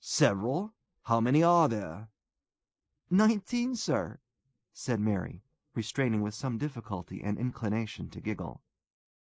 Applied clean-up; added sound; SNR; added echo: neural mask model Resemble Enhance denoiser.